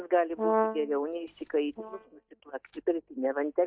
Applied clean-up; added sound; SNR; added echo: neural mask model DeepFilterNet 3.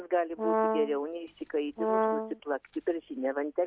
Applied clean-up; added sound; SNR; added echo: none; Brass instrument; -2 dB; none.